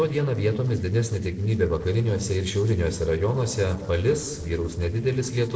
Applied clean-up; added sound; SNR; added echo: neural separator model SepFormer DNS4.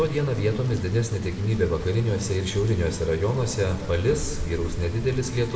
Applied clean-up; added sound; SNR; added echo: none; Rain; 13 dB; reverberation time 1.8 s.